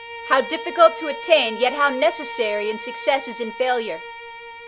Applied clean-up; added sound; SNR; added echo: none; Bowed string instrument; 12 dB; none.